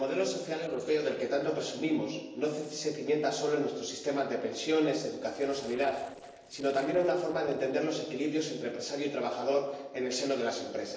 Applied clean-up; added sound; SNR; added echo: neural separator model SepFormer DNS4.